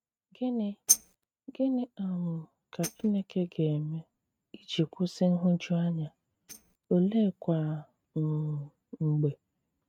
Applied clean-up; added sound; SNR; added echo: neural mask model RNNoise.